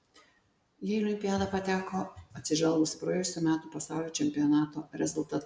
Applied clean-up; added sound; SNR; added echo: none; none; none; none.